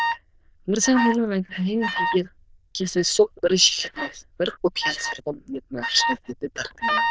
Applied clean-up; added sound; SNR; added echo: neural diffusion model UNIVERSE++.